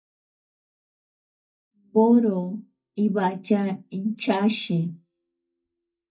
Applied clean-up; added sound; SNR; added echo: neural mask model DeepFilterNet 3.